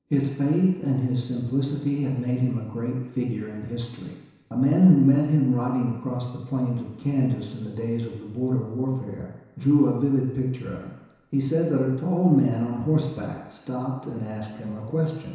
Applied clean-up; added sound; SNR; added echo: none; none; none; reverberation time 1.0 s.